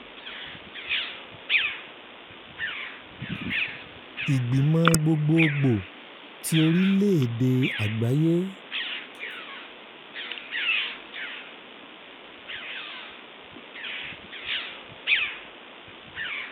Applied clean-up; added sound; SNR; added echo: neural mask model Resemble Enhance denoiser.